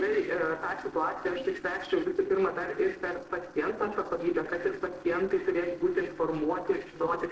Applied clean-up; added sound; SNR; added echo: neural separator model SepFormer DNS4.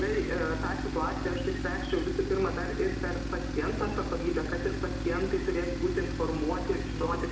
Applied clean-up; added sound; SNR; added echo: none; Tools; 2 dB; reverberation time 0.8 s.